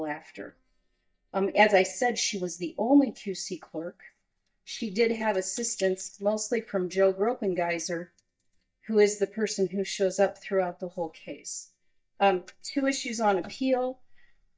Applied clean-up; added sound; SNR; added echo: neural mask model DeepFilterNet 3.